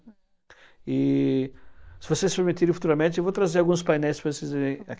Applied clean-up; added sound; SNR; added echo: neural mask model DeepFilterNet 3.